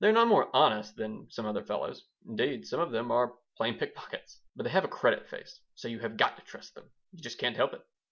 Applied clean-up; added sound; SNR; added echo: none; none; none; none.